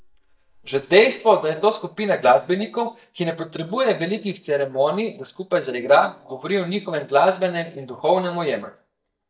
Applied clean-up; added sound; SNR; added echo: neural mask model DeepFilterNet 3.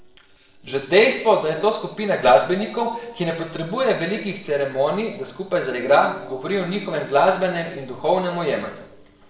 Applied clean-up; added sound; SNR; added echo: neural separator model SepFormer DNS4.